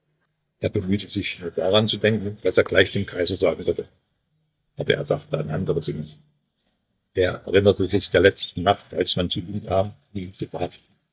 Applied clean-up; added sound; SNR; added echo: neural mask model DeepFilterNet 3.